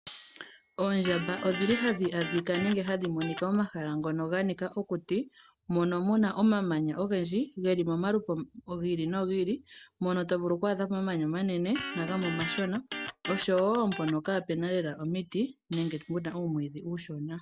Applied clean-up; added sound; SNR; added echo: none; Cutlery, silverware + Electric guitar; 9 dB; none.